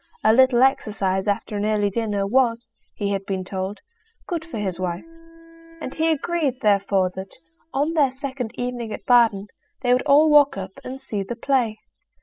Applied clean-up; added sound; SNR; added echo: classical method spectral subtraction.